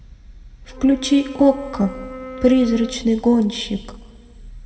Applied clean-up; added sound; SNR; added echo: none; Wind instrument, woodwind instrument; 15 dB; reverberation time 2.2 s.